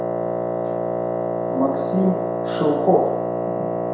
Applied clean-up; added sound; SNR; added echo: none; Wind instrument, woodwind instrument; -1 dB; reverberation time 0.7 s.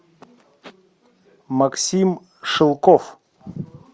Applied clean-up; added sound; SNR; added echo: none; none; none; none.